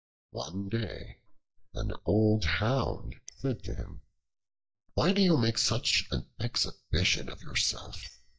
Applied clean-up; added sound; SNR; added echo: neural mask model DeepFilterNet 3.